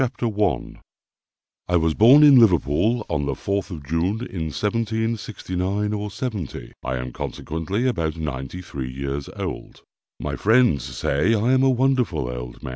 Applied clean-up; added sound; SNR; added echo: none; none; none; none.